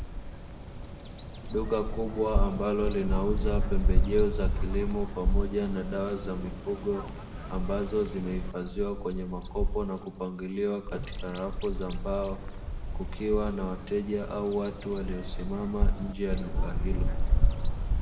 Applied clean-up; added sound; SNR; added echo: none; Bird vocalization, bird call, bird song; -3 dB; reverberation time 1.2 s.